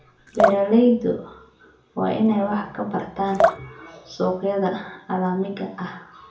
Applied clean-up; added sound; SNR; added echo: none; Drip; 3 dB; reverberation time 0.6 s.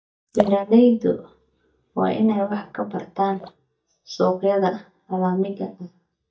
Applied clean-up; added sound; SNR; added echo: neural mask model DeepFilterNet 3.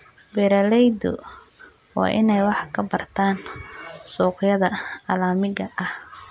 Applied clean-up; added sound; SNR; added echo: none; none; none; none.